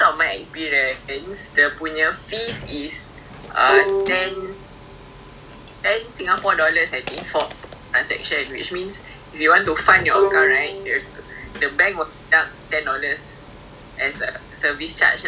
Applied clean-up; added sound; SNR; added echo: none; Bowed string instrument; 4 dB; none.